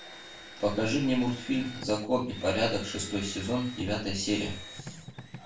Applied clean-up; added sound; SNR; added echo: none; Drill; 15 dB; reverberation time 0.3 s.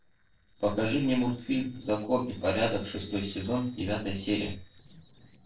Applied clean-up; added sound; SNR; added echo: neural separator model SepFormer DNS4.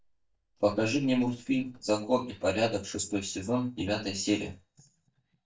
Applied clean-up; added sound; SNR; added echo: neural mask model DeepFilterNet 3.